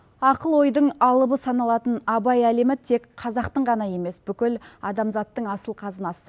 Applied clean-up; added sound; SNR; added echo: none; none; none; none.